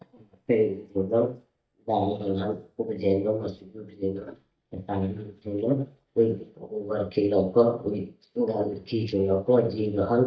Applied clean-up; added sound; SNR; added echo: neural mask model DeepFilterNet 3.